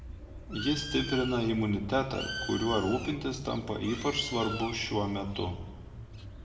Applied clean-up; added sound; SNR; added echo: none; Bird; 9 dB; reverberation time 1.3 s.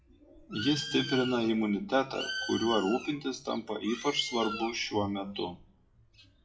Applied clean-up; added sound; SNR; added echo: classical method WPE with log-MMSE.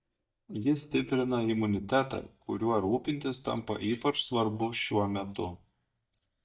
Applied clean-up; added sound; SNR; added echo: neural mask model DeepFilterNet 3.